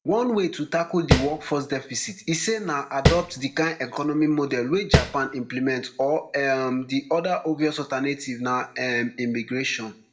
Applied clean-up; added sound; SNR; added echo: none; Tap; -3 dB; reverberation time 0.5 s.